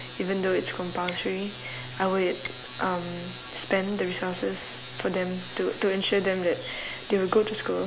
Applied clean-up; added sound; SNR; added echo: none; Shatter; 17 dB; none.